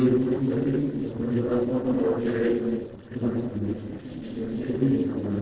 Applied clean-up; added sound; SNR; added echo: neural separator model SepFormer DNS4.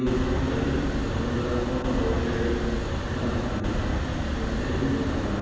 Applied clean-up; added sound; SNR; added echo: none; Wind; -1 dB; reverberation time 2.1 s.